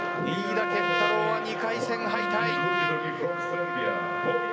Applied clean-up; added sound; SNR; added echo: none; Trumpet; -1 dB; none.